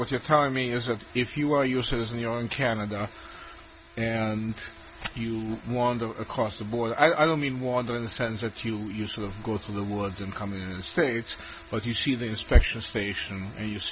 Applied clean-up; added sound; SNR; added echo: none; none; none; none.